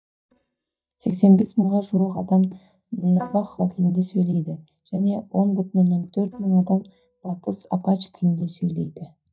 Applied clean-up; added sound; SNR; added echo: neural mask model DeepFilterNet 3.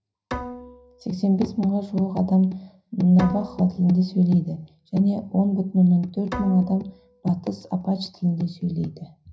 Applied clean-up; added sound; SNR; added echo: none; Bowed string instrument; 16 dB; reverberation time 0.4 s.